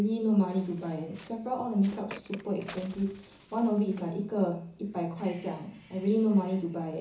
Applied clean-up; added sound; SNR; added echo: none; Bird; 20 dB; reverberation time 0.7 s.